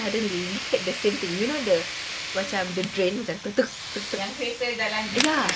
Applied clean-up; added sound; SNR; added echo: none; Tools + Camera; 6 dB; none.